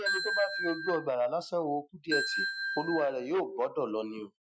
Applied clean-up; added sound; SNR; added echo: classical method Wiener filter.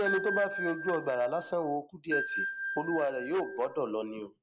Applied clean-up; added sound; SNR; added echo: none; Ringtone / Bell; 4 dB; none.